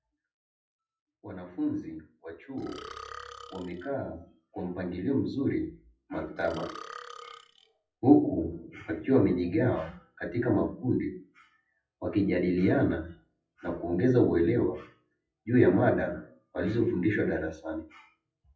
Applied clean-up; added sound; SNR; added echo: classical method WPE with log-MMSE.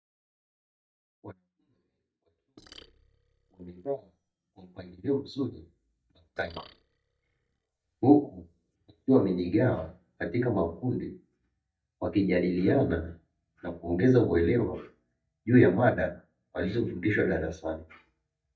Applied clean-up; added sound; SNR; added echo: neural mask model DeepFilterNet 3.